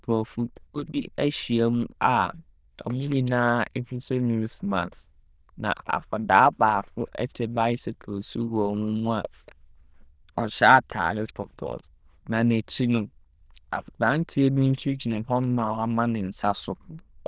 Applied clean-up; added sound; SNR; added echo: neural diffusion model UNIVERSE++.